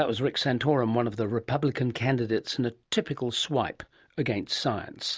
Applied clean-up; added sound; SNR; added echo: none; none; none; none.